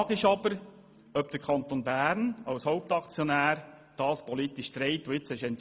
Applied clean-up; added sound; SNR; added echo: none; none; none; none.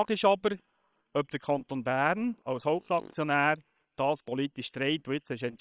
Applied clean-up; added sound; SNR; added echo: neural separator model SepFormer WHAM!.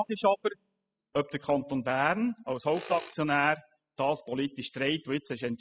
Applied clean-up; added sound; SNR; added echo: classical method spectral subtraction.